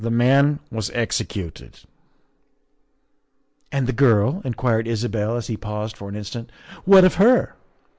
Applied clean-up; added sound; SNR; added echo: none; none; none; none.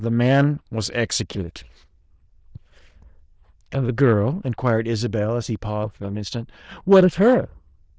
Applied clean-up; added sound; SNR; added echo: neural diffusion model UNIVERSE++.